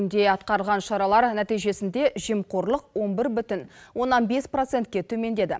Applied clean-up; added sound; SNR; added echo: none; none; none; none.